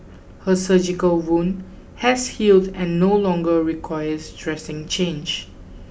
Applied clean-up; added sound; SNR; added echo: none; none; none; none.